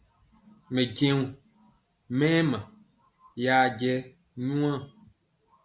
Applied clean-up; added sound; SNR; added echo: none; none; none; none.